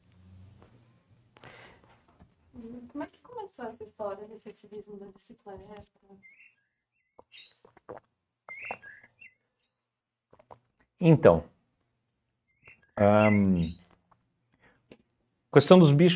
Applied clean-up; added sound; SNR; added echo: neural mask model RNNoise.